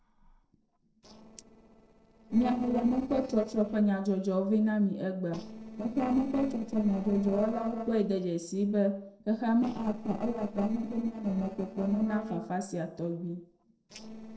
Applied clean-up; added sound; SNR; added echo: neural separator model SepFormer DNS4.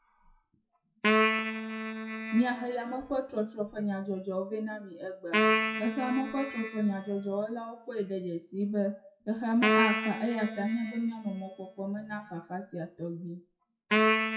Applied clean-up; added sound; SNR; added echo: classical method WPE with log-MMSE.